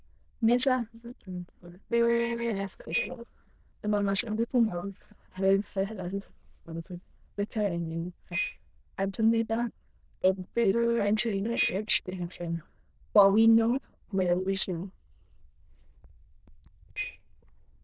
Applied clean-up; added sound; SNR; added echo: neural diffusion model UNIVERSE++.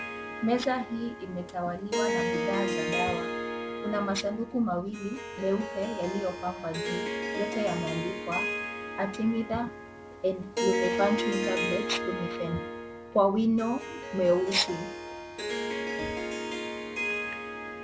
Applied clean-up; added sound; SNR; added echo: none; Harp; 2 dB; none.